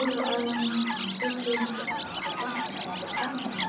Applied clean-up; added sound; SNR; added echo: none; Chirp, tweet; 1 dB; reverberation time 1.0 s.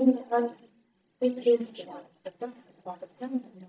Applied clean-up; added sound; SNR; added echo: neural mask model DeepFilterNet 3.